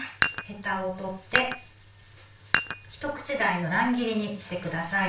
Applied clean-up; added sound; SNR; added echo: none; Dishes, pots, and pans; 2 dB; reverberation time 0.3 s.